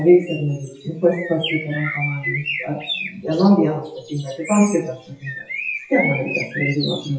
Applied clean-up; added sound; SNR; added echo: classical method WPE with log-MMSE.